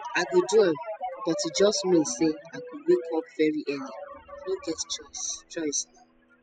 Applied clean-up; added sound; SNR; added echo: classical method spectral subtraction.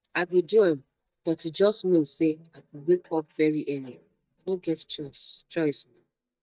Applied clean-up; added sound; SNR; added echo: neural mask model DeepFilterNet 3.